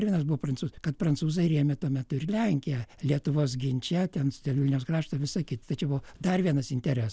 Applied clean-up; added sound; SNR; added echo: none; none; none; none.